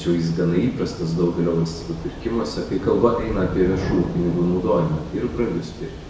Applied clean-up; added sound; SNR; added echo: none; Thunder / Rain; 10 dB; reverberation time 0.8 s.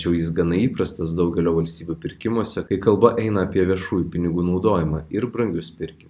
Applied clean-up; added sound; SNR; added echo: none; none; none; none.